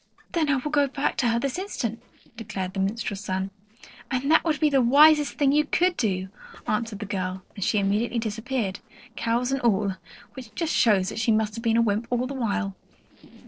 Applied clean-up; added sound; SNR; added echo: neural separator model SepFormer DNS4.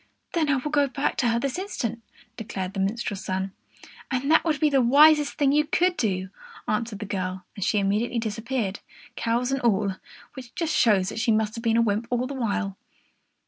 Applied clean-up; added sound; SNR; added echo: none; none; none; none.